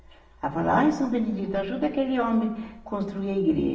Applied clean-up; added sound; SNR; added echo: none; none; none; reverberation time 0.9 s.